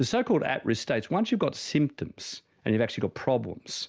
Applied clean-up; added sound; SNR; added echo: none; none; none; none.